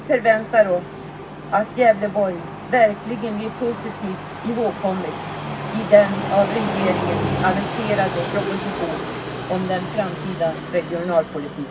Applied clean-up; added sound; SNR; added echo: none; Train; 6 dB; reverberation time 0.4 s.